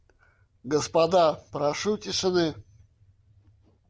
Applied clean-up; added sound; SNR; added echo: none; none; none; none.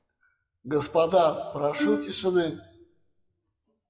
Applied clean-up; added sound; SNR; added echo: classical method WPE with log-MMSE.